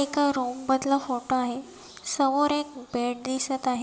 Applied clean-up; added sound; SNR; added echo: none; none; none; none.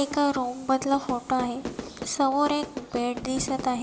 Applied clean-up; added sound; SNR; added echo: none; Fire / Fireworks; 12 dB; none.